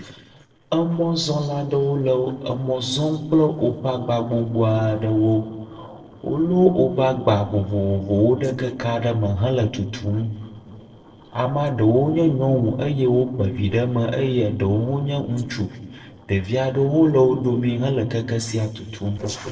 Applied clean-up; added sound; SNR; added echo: neural separator model SepFormer DNS4.